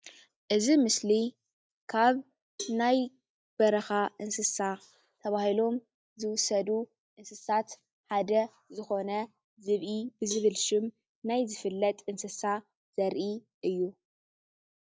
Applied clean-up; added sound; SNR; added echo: neural mask model DeepFilterNet 3.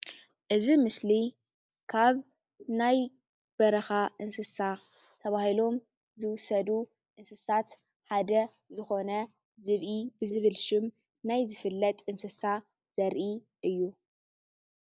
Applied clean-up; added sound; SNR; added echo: neural mask model Resemble Enhance denoiser.